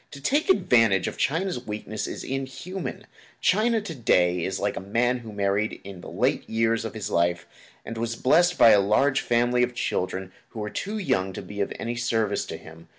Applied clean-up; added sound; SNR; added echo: none; none; none; none.